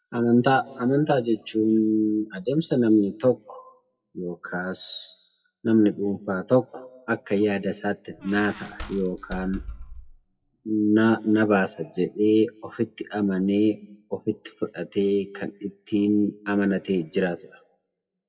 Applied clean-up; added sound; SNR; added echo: classical method WPE with log-MMSE.